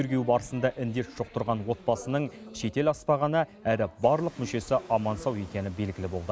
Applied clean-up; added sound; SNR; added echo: none; none; none; none.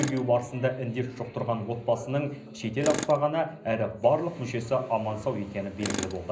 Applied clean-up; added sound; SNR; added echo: none; Tools; 12 dB; reverberation time 0.5 s.